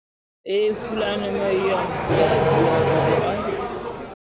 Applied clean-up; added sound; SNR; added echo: none; Accelerating, revving, vroom; -3 dB; none.